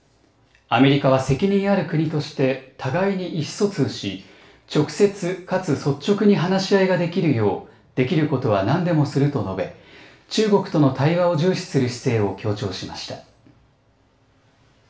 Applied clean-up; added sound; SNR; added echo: none; none; none; reverberation time 0.4 s.